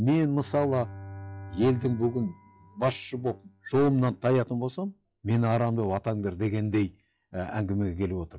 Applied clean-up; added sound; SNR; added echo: classical method log-MMSE.